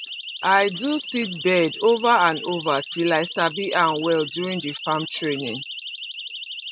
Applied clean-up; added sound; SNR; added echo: none; Siren; 11 dB; none.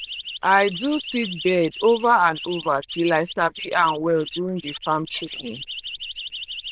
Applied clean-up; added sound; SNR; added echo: neural diffusion model UNIVERSE++.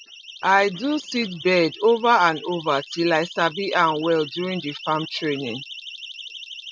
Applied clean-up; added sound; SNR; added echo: classical method Wiener filter.